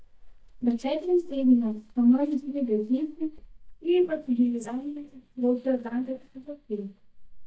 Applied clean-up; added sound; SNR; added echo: neural mask model DeepFilterNet 3.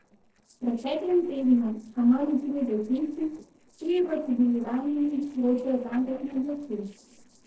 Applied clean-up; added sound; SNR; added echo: neural separator model SepFormer DNS4.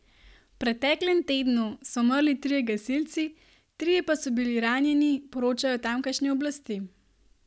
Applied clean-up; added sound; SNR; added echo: none; none; none; none.